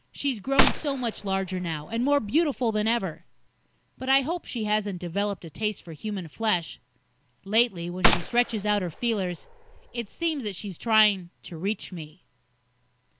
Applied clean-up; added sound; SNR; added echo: none; Gunshot, gunfire; 0 dB; none.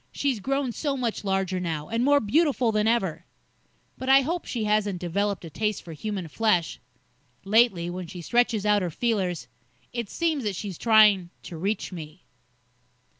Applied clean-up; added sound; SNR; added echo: none; none; none; none.